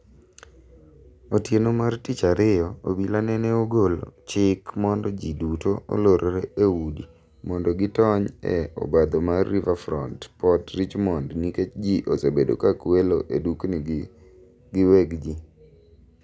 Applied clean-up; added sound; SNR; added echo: none; none; none; none.